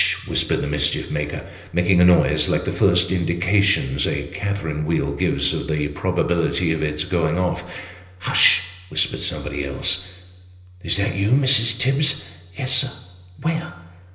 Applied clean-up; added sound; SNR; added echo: none; none; none; reverberation time 0.8 s.